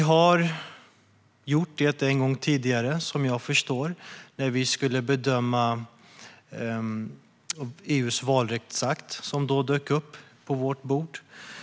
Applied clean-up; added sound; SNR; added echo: none; none; none; none.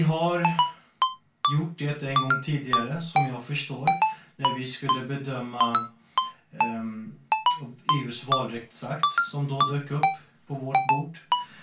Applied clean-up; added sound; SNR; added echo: none; Ringtone; -3 dB; reverberation time 0.2 s.